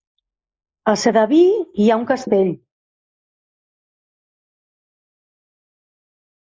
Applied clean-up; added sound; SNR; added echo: neural mask model Resemble Enhance denoiser.